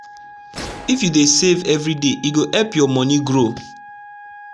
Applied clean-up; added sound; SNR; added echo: none; Gunshot, gunfire + Wind instrument, woodwind instrument; 18 dB; none.